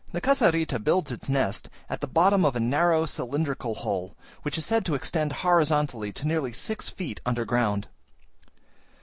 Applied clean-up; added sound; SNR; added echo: none; none; none; none.